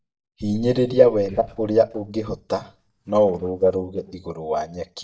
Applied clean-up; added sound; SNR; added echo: neural mask model DeepFilterNet 3.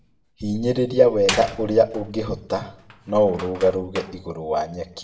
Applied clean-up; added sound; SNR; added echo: none; Slam; 14 dB; reverberation time 0.5 s.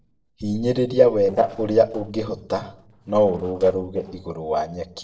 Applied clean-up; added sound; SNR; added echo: neural separator model SepFormer DNS4.